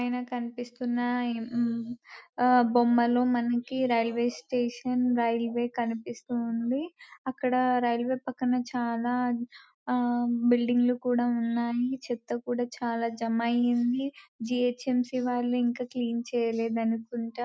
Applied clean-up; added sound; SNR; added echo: none; none; none; none.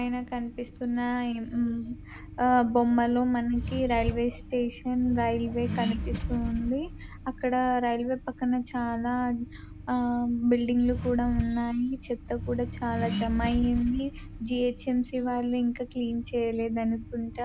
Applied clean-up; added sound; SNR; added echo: none; Accelerating, revving, vroom; 9 dB; none.